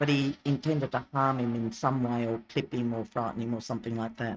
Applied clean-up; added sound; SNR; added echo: neural mask model RNNoise.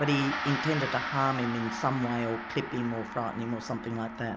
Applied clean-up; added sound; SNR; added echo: none; Gong; 6 dB; none.